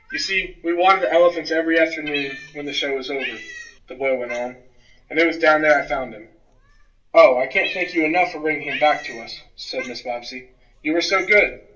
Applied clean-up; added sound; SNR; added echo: none; Cat; 16 dB; reverberation time 0.2 s.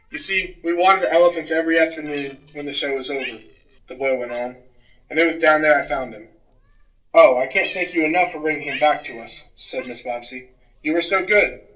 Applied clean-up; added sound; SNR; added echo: neural separator model SepFormer DNS4.